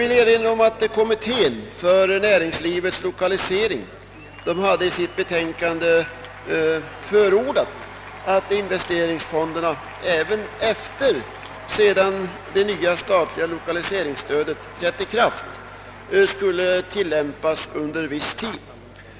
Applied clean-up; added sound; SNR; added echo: none; Applause / Cheering; 19 dB; none.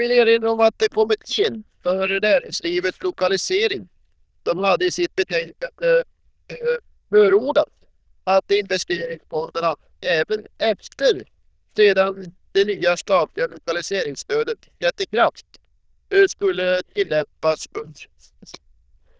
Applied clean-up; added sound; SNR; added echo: neural diffusion model UNIVERSE++.